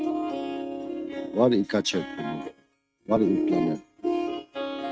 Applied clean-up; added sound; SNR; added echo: neural mask model RNNoise.